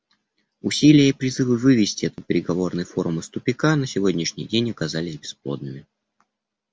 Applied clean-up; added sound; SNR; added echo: none; none; none; none.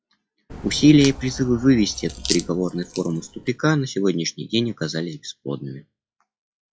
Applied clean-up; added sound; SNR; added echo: classical method log-MMSE.